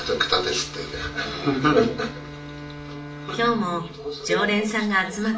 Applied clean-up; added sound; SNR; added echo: none; Bowed string instrument; 15 dB; reverberation time 0.4 s.